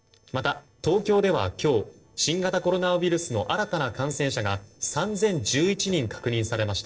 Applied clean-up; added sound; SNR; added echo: neural separator model SepFormer DNS4.